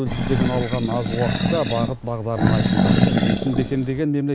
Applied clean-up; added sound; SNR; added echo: none; Animal; -2 dB; none.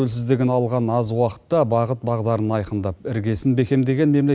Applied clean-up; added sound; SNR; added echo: none; none; none; none.